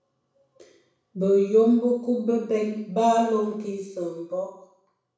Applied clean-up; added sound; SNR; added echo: none; none; none; reverberation time 0.7 s.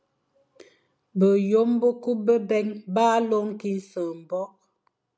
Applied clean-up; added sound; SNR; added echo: none; none; none; none.